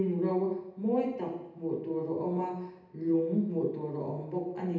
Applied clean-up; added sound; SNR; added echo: none; none; none; reverberation time 0.8 s.